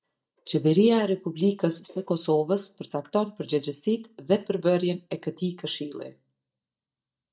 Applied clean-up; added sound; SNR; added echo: neural mask model DeepFilterNet 3.